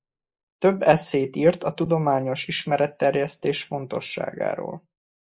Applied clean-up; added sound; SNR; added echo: neural mask model Resemble Enhance denoiser.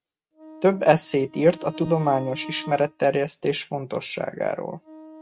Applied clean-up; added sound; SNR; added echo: neural mask model RNNoise.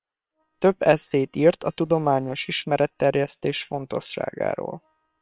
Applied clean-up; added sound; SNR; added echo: neural separator model SepFormer WHAM!.